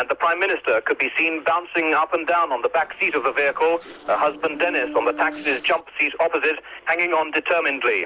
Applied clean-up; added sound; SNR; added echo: neural separator model SepFormer DNS4.